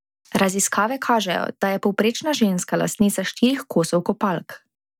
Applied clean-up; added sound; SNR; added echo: none; none; none; none.